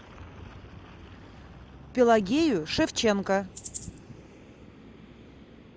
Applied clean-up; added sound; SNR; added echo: none; Rattle (instrument); 13 dB; none.